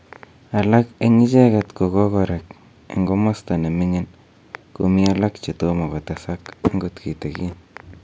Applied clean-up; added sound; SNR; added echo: none; none; none; none.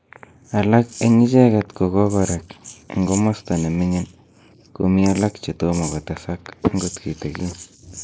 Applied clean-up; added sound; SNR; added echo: neural mask model Resemble Enhance denoiser.